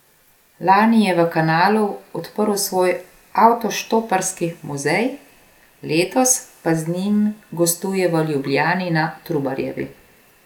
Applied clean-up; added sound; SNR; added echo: none; none; none; none.